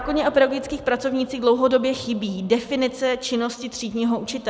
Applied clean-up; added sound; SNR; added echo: none; none; none; none.